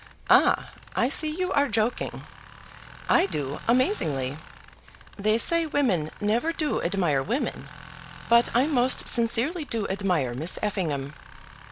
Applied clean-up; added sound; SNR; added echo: none; Tools; 19 dB; none.